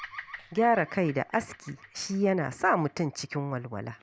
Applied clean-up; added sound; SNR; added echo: none; Bird vocalization, bird call, bird song; 20 dB; none.